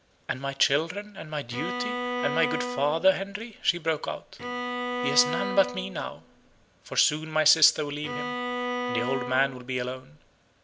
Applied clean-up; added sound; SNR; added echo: none; Bowed string instrument; 4 dB; none.